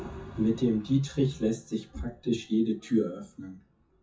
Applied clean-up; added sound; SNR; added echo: classical method WPE with log-MMSE.